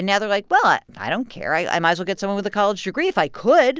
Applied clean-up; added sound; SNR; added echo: none; none; none; none.